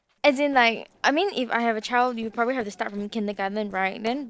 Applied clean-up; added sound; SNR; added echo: neural separator model SepFormer DNS4.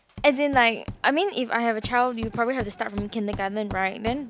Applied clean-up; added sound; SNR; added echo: none; Hammer; 15 dB; none.